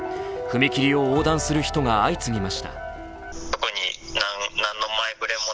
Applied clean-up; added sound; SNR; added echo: none; none; none; none.